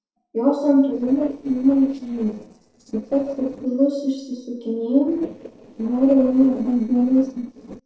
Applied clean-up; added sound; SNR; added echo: neural separator model SepFormer DNS4.